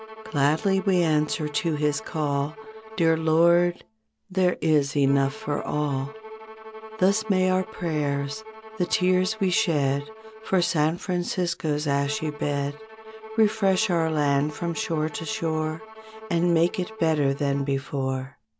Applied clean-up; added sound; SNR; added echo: none; Bowed string instrument; 17 dB; none.